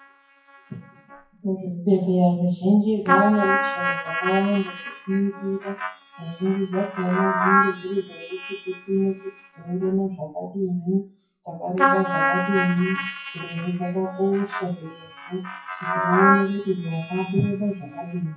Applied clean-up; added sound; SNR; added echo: classical method WPE with log-MMSE.